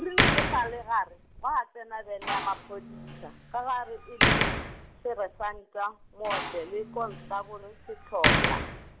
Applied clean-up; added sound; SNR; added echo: none; Slam; -3 dB; none.